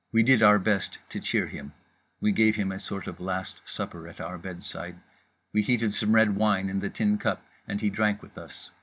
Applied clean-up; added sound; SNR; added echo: none; none; none; none.